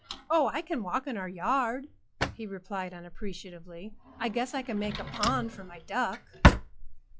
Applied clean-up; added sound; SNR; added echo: classical method log-MMSE.